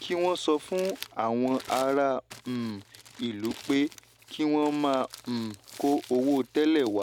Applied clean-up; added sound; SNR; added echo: none; Crumpling, crinkling; 20 dB; none.